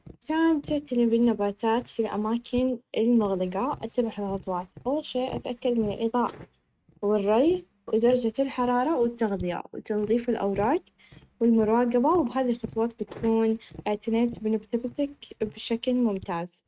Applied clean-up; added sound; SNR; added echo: neural mask model RNNoise.